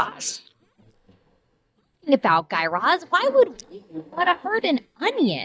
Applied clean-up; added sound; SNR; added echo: neural mask model DeepFilterNet 3.